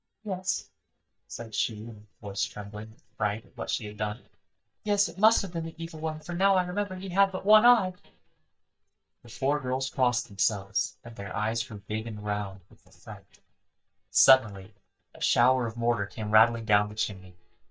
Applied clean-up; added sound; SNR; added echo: neural mask model DeepFilterNet 3.